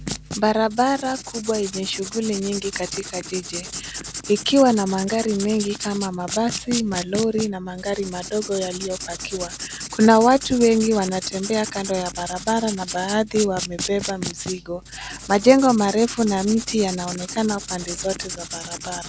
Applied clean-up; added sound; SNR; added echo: none; Writing; 11 dB; none.